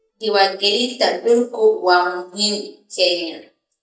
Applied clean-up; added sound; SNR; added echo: neural mask model DeepFilterNet 3.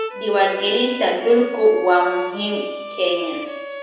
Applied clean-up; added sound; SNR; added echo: none; Bowed string instrument; 11 dB; reverberation time 1.0 s.